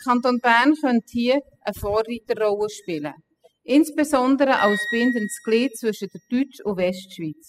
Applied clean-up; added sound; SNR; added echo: classical method spectral subtraction.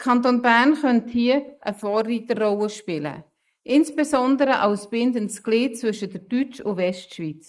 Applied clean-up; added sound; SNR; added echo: neural mask model Resemble Enhance denoiser.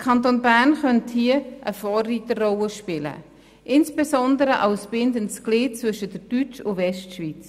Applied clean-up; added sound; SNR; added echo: none; none; none; none.